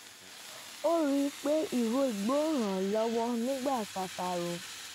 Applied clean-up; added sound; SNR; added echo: none; Fire; 14 dB; none.